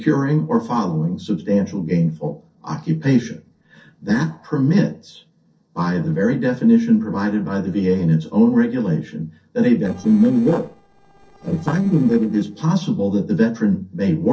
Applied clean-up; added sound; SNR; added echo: neural separator model SepFormer DNS4.